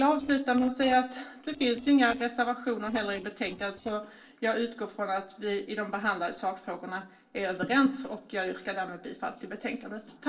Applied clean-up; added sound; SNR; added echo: neural separator model SepFormer DNS4.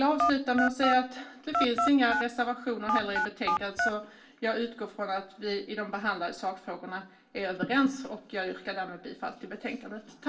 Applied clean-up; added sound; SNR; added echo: none; Telephone; 0 dB; reverberation time 0.3 s.